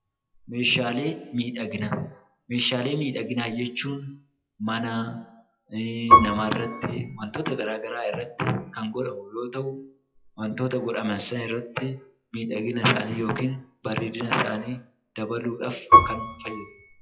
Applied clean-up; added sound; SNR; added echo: classical method WPE with log-MMSE.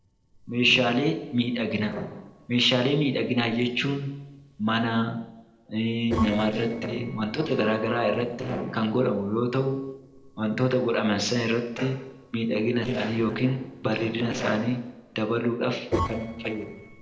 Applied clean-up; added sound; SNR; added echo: neural separator model SepFormer DNS4.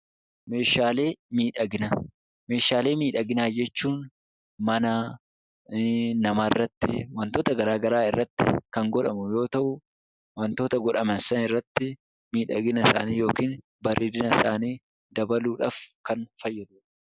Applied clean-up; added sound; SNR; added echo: none; none; none; none.